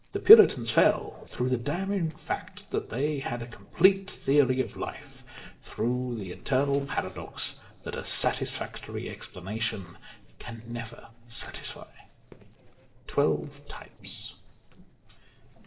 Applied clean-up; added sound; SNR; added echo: neural separator model SepFormer DNS4.